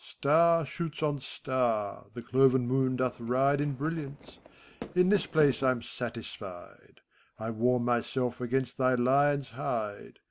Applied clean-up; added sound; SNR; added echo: none; Fireworks; 17 dB; none.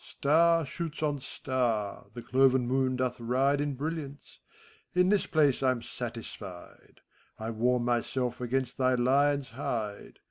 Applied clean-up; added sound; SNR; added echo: none; none; none; none.